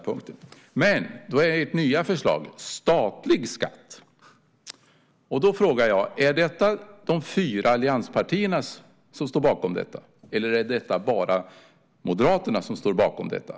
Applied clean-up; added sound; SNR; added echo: none; none; none; none.